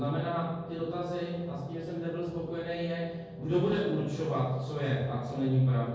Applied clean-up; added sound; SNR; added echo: none; Wind instrument, woodwind instrument; 18 dB; reverberation time 1.3 s.